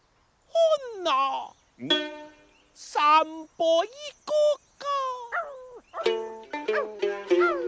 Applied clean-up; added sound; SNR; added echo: none; none; none; none.